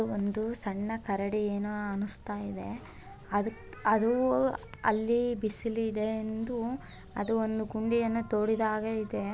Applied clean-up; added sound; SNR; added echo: none; none; none; none.